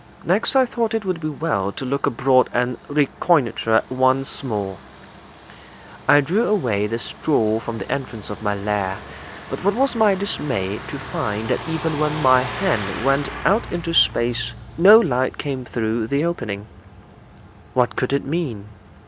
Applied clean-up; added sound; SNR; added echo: none; Truck; 15 dB; none.